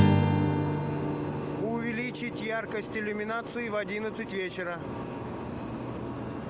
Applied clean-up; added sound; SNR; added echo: none; Strum; -2 dB; none.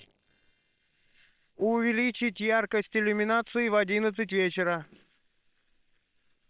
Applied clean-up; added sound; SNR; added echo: neural separator model SepFormer WHAM!.